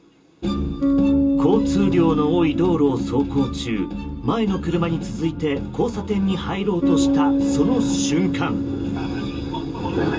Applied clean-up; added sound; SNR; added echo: none; Bass guitar; 2 dB; reverberation time 0.2 s.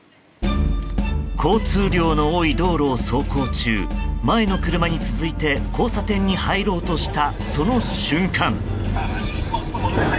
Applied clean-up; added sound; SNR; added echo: none; none; none; none.